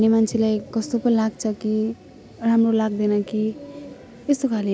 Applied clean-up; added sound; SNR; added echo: none; none; none; none.